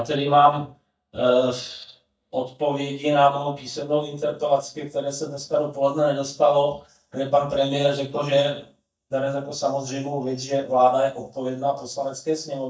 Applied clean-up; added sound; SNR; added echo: neural mask model DeepFilterNet 3.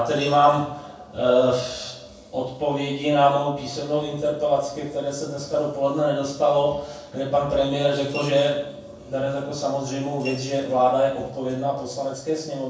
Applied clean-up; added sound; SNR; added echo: none; Coin (dropping) / Glass; 18 dB; reverberation time 0.6 s.